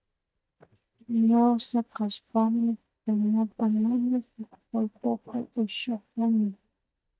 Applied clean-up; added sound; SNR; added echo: neural mask model DeepFilterNet 3.